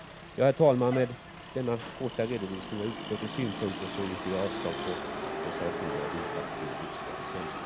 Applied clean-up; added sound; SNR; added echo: none; Motor vehicle (road); 6 dB; none.